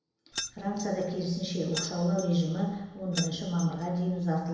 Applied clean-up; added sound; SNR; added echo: none; Keys jangling; 12 dB; reverberation time 1.0 s.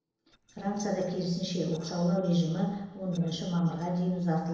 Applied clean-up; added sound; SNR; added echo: neural separator model SepFormer DNS4.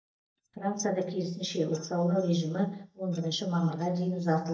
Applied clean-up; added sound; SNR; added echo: neural mask model DeepFilterNet 3.